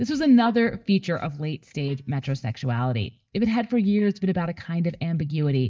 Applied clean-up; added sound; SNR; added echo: neural mask model DeepFilterNet 3.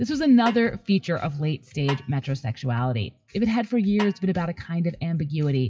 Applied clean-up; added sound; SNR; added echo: classical method WPE with log-MMSE.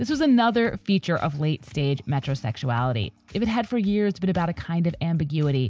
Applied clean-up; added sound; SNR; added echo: none; none; none; none.